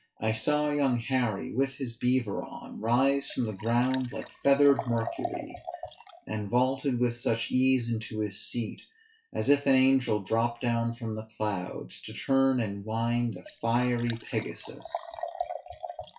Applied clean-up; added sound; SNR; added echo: classical method WPE with log-MMSE.